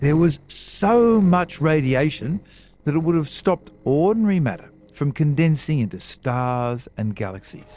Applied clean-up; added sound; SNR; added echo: neural separator model SepFormer DNS4.